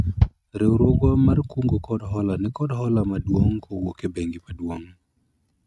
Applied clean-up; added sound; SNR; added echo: neural mask model RNNoise.